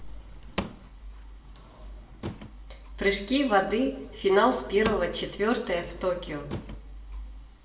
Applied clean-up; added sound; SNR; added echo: none; Drawer open or close / Wood; 14 dB; reverberation time 0.7 s.